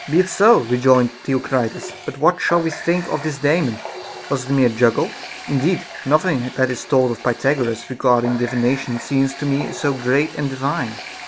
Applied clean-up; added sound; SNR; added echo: none; Water tap, faucet; 15 dB; none.